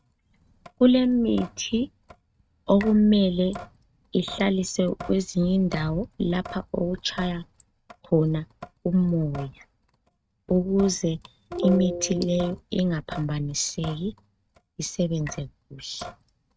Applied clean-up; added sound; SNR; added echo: neural mask model RNNoise.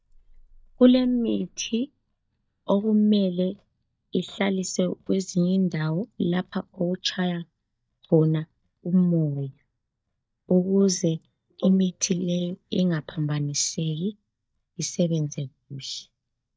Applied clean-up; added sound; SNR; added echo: neural mask model DeepFilterNet 3.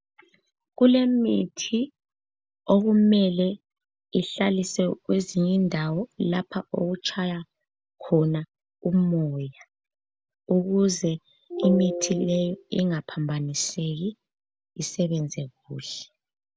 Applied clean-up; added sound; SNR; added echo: none; none; none; none.